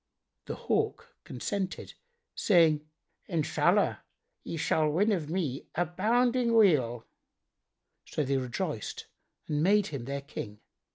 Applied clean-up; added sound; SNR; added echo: none; none; none; none.